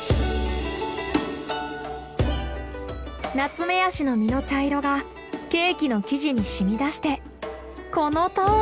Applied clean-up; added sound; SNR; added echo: none; none; none; none.